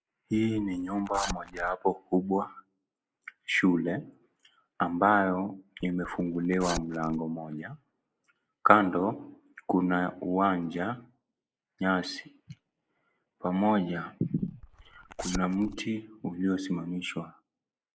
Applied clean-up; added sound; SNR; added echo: neural mask model Resemble Enhance denoiser.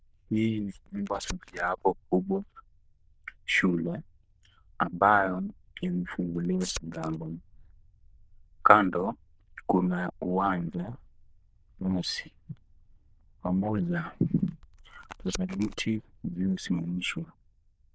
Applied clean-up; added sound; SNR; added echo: neural diffusion model UNIVERSE++.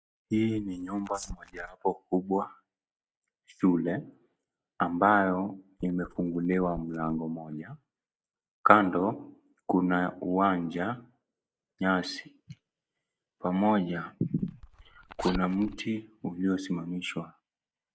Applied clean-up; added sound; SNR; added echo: neural mask model DeepFilterNet 3.